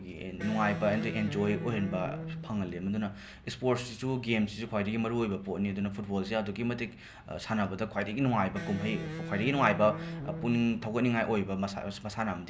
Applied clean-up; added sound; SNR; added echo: none; Electric guitar; 8 dB; none.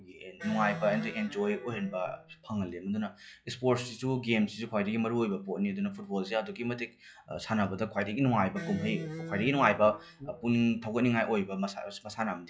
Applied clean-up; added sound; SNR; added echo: classical method log-MMSE.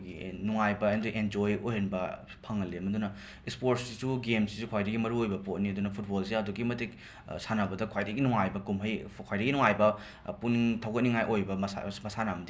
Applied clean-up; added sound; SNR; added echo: none; none; none; none.